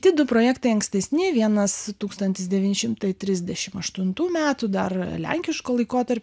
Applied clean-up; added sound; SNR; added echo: none; none; none; none.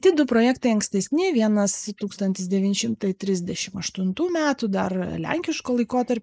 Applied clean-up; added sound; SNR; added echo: neural mask model Resemble Enhance denoiser.